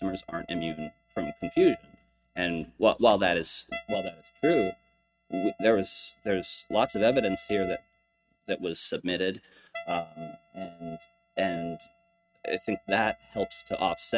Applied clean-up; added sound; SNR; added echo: neural mask model RNNoise.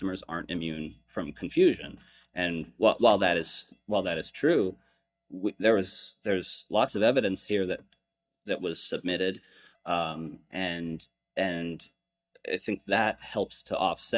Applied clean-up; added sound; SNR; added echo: neural mask model DeepFilterNet 3.